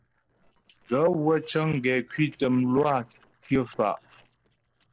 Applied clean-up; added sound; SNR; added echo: neural separator model SepFormer DNS4.